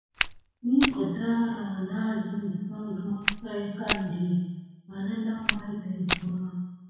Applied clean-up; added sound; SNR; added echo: none; Walk, footsteps; 1 dB; reverberation time 1.0 s.